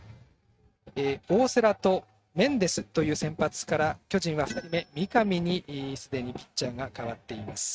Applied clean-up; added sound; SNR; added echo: neural mask model RNNoise.